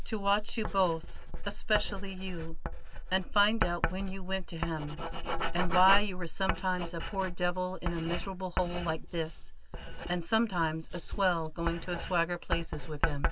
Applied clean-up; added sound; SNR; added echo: none; Writing; 0 dB; none.